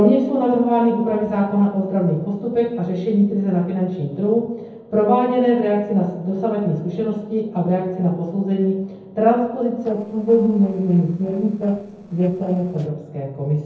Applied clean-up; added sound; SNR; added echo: neural separator model SepFormer DNS4.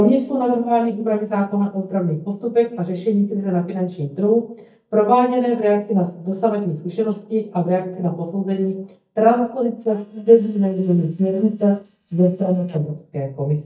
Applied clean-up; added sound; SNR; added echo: neural mask model DeepFilterNet 3.